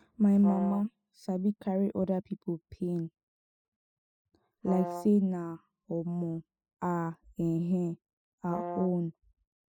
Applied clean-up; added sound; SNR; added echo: classical method spectral subtraction.